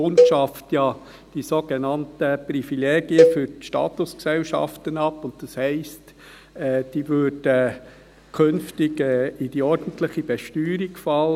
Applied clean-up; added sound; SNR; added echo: none; Cowbell; -1 dB; none.